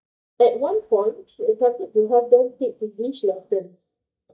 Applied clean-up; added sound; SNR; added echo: neural mask model DeepFilterNet 3.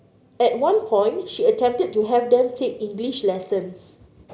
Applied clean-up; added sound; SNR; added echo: none; none; none; none.